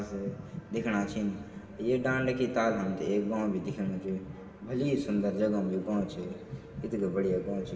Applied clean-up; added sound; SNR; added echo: none; none; none; reverberation time 2.8 s.